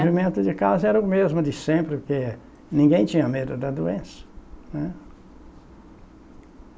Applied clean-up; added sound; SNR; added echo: none; none; none; none.